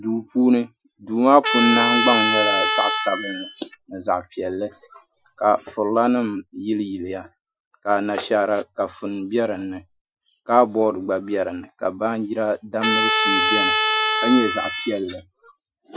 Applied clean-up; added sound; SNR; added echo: classical method Wiener filter.